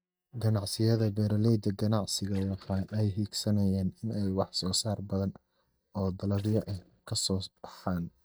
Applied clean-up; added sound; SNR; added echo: neural mask model DeepFilterNet 3.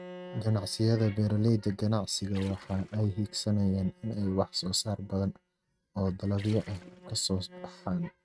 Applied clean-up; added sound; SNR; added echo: neural mask model RNNoise.